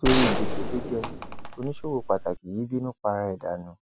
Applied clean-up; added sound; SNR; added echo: none; Gunshot, gunfire; -1 dB; none.